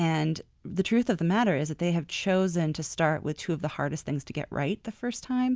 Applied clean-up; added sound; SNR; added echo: none; none; none; none.